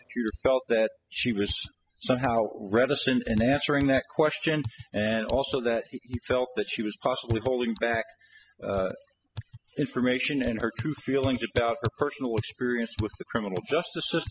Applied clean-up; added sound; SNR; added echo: classical method spectral subtraction.